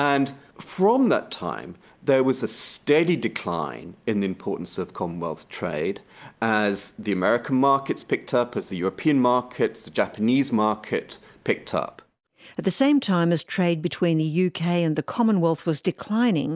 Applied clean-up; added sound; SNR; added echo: none; none; none; none.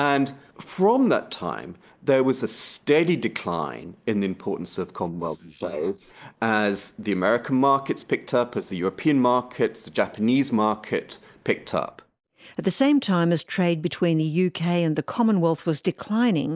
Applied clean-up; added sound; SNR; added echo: neural mask model Resemble Enhance denoiser.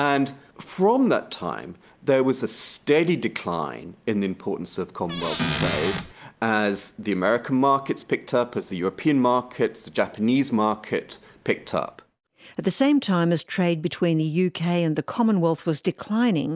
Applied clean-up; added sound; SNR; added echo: none; Squeak / Cupboard open or close; 4 dB; none.